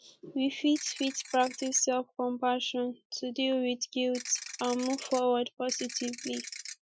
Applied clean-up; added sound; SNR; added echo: classical method Wiener filter.